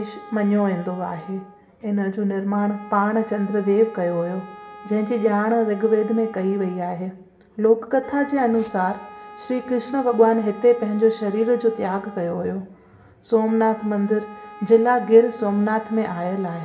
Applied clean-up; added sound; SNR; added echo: none; Wind instrument, woodwind instrument; 20 dB; reverberation time 1.0 s.